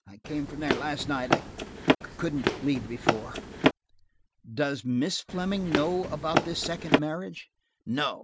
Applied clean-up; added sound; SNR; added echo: none; Run; -3 dB; none.